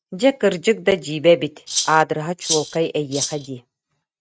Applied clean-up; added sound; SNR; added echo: neural mask model RNNoise.